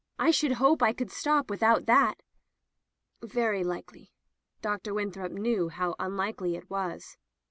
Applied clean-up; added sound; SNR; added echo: none; none; none; none.